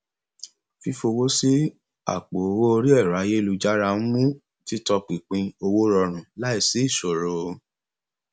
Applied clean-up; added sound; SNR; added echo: none; none; none; none.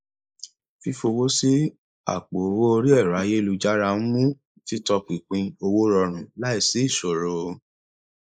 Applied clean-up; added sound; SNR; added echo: neural mask model Resemble Enhance denoiser.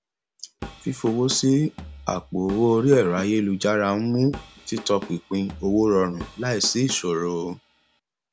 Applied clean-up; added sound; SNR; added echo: none; Drum kit; 17 dB; none.